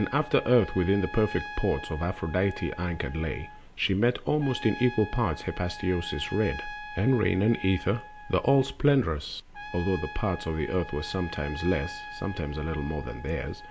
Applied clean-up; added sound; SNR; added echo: none; Trumpet; 14 dB; none.